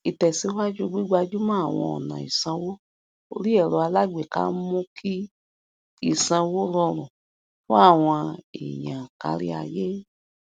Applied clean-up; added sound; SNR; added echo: none; none; none; none.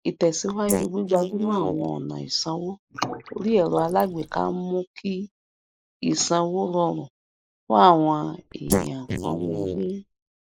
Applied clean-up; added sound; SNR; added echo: neural mask model Resemble Enhance denoiser.